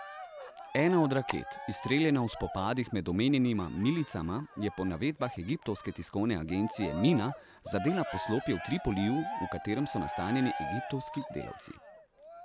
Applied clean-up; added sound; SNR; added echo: none; Cheering + Telephone; 10 dB; none.